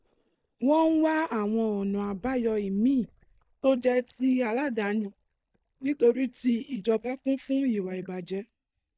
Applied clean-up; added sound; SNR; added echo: neural mask model DeepFilterNet 3.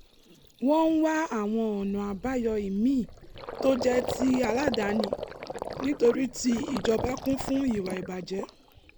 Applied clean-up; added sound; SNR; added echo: none; Gurgling; 10 dB; none.